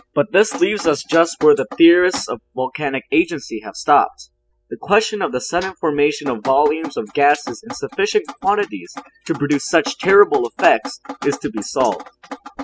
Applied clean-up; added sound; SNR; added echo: classical method spectral subtraction.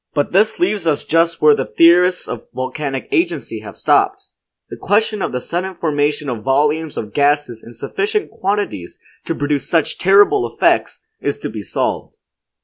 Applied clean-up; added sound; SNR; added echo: none; none; none; none.